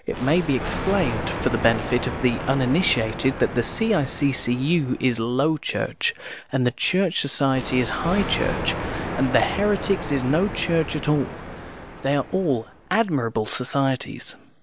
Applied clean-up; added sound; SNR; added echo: none; Thunder; 9 dB; none.